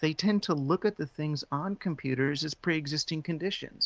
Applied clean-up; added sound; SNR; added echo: none; none; none; none.